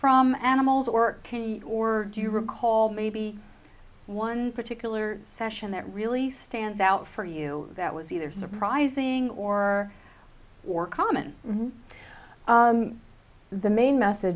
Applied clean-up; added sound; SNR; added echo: none; none; none; none.